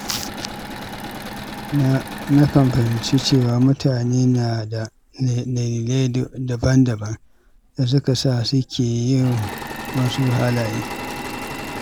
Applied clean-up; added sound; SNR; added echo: none; Engine / Mechanisms; 13 dB; none.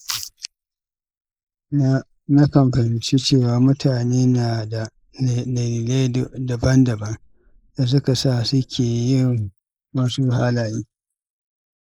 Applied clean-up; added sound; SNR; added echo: neural mask model Resemble Enhance denoiser.